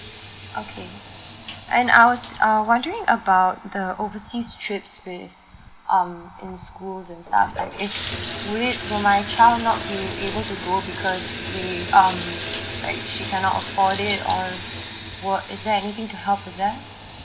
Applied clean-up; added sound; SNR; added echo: none; Bathtub (filling or washing) / Water tap, faucet; 11 dB; none.